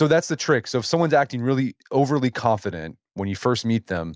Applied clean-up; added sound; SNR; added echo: none; none; none; none.